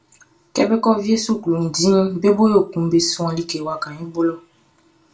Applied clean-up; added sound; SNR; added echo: none; none; none; reverberation time 0.2 s.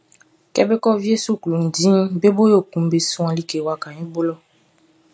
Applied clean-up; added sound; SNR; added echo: none; none; none; none.